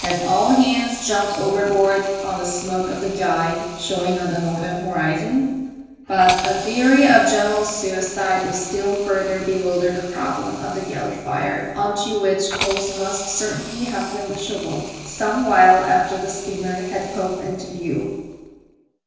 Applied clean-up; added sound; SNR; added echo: none; Hiss; 15 dB; reverberation time 1.2 s.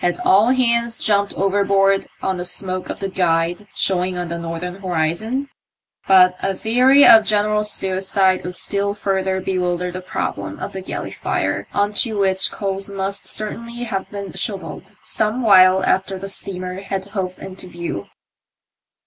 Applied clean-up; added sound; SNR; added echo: none; none; none; none.